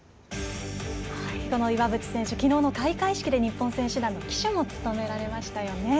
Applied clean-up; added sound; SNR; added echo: none; none; none; none.